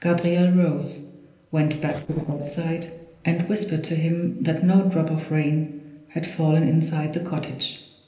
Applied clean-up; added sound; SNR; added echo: neural separator model SepFormer DNS4.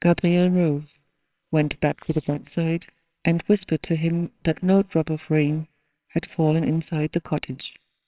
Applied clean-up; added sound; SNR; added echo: neural separator model SepFormer WHAMR!.